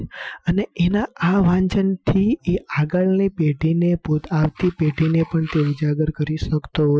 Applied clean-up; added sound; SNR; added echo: classical method Wiener filter.